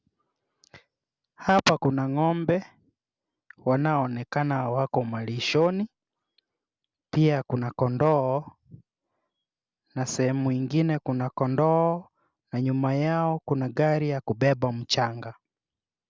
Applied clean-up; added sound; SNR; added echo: none; none; none; none.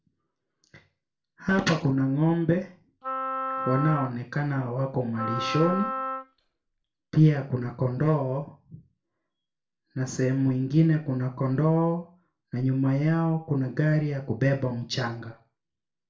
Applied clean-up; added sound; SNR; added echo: none; Wind instrument, woodwind instrument; 6 dB; reverberation time 0.3 s.